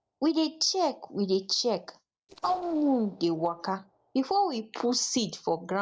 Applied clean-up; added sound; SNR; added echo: neural separator model SepFormer DNS4.